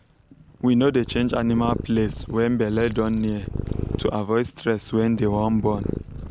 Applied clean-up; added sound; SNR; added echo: none; Purr; 10 dB; none.